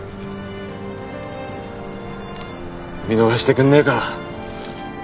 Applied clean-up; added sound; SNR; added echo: none; none; none; none.